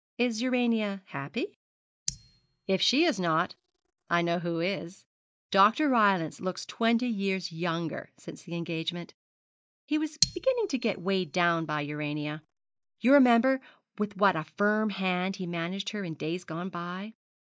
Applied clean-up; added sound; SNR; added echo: neural mask model DeepFilterNet 3.